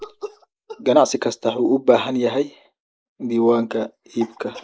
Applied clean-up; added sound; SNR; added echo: neural mask model Resemble Enhance denoiser.